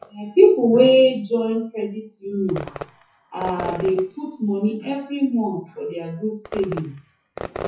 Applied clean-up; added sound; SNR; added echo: classical method WPE with log-MMSE.